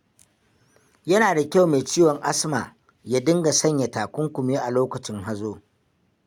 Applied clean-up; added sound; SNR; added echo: none; none; none; none.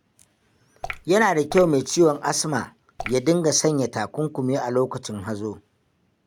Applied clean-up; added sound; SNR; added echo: none; Drip / Water; 10 dB; none.